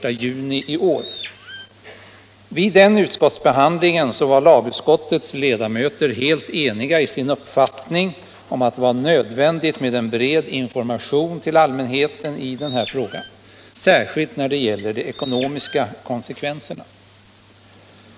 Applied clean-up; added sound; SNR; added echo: none; Bird; 17 dB; none.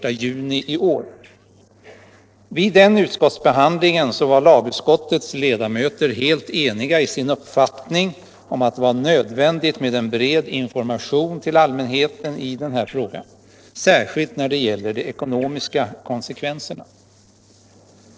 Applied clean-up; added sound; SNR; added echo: neural separator model SepFormer DNS4.